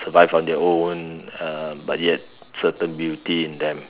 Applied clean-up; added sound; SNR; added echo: none; none; none; none.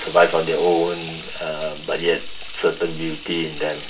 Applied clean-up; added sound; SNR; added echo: none; Sink (filling or washing) / Water tap, faucet; 15 dB; reverberation time 0.2 s.